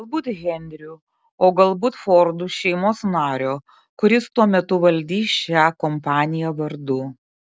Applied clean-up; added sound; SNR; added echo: none; none; none; none.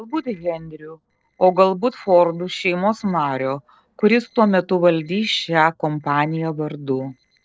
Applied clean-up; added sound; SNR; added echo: neural separator model SepFormer DNS4.